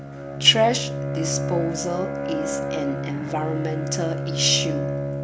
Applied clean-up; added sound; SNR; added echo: none; Bowed string instrument; 2 dB; none.